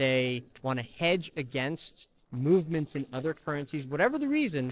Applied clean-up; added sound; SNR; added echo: neural separator model SepFormer DNS4.